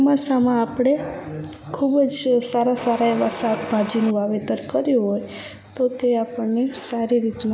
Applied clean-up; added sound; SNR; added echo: none; Mechanisms; 12 dB; none.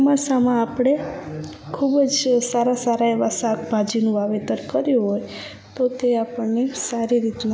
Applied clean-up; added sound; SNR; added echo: none; none; none; none.